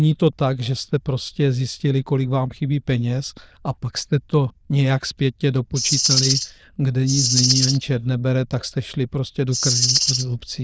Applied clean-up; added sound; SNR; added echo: neural diffusion model UNIVERSE++.